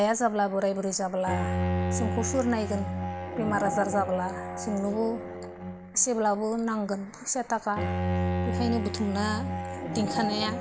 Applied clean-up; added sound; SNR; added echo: none; Bowed string instrument; 3 dB; none.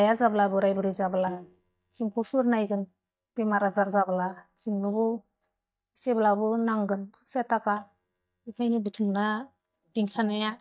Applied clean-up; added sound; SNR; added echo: neural mask model DeepFilterNet 3.